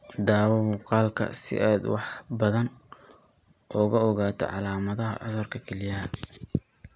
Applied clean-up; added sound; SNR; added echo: none; none; none; none.